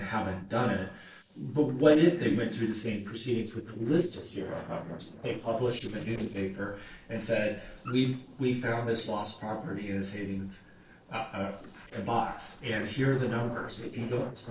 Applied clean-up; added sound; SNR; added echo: neural separator model SepFormer DNS4.